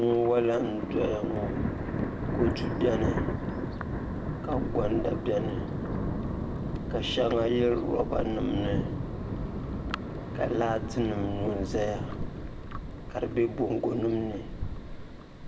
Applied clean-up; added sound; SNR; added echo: none; Thunder; 2 dB; reverberation time 0.8 s.